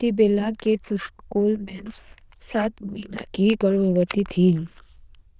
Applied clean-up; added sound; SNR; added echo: neural diffusion model UNIVERSE++.